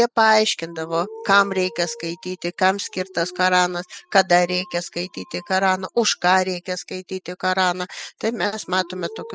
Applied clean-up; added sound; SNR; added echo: classical method spectral subtraction.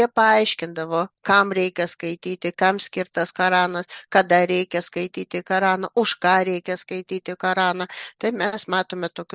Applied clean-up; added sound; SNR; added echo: none; none; none; none.